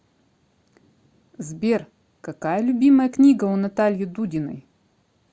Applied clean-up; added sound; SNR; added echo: none; none; none; none.